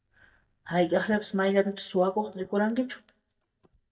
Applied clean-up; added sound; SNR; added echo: neural mask model DeepFilterNet 3.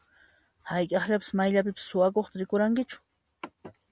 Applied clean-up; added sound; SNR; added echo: none; none; none; none.